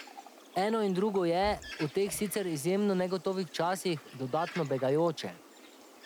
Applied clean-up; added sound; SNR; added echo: none; Water tap, faucet + Bird; 18 dB; none.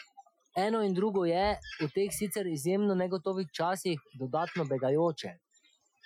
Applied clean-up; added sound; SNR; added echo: classical method Wiener filter.